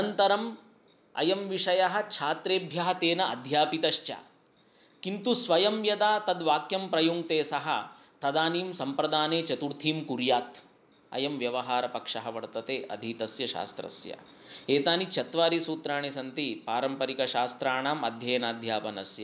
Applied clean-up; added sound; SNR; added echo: none; none; none; none.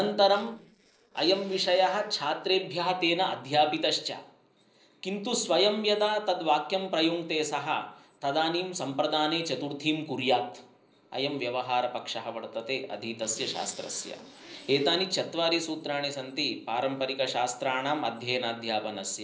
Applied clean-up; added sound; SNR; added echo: neural separator model SepFormer DNS4.